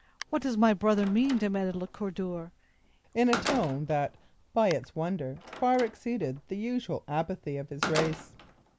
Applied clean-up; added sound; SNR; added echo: none; Slam; 11 dB; none.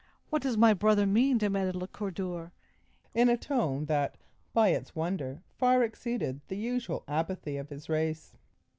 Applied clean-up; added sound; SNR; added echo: none; none; none; none.